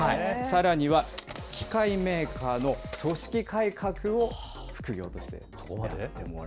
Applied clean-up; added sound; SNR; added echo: none; Camera; 14 dB; none.